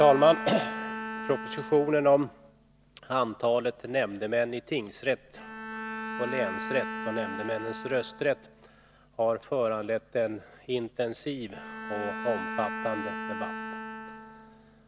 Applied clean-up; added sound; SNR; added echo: none; Bowed string instrument; 10 dB; none.